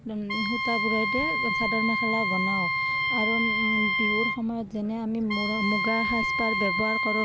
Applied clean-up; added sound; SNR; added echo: none; Wind instrument, woodwind instrument; -2 dB; none.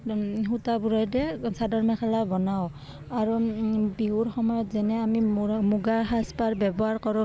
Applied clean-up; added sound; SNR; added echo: none; none; none; none.